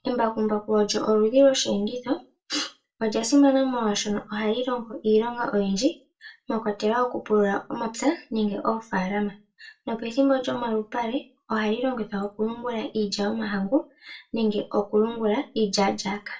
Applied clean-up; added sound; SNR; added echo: none; none; none; reverberation time 0.2 s.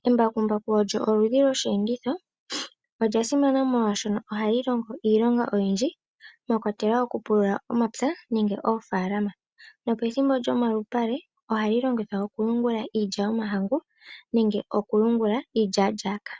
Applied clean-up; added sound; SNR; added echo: none; none; none; none.